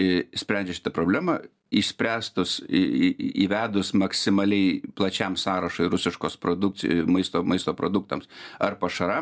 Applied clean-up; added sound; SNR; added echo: none; none; none; none.